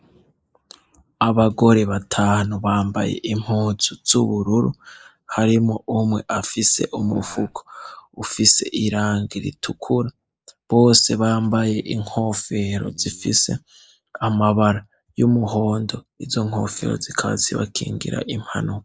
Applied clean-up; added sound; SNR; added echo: neural mask model Resemble Enhance denoiser.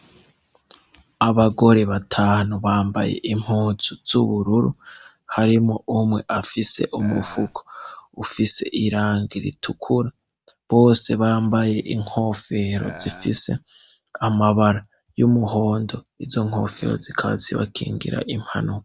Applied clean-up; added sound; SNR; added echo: none; Burping, eructation; 18 dB; none.